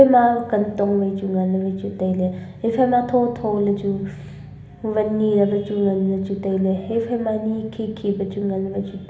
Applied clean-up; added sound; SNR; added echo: none; none; none; reverberation time 1.0 s.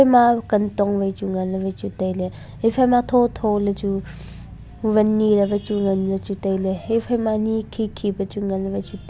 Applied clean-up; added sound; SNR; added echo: none; none; none; none.